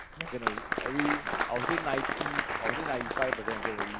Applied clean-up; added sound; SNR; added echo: none; Applause; -3 dB; none.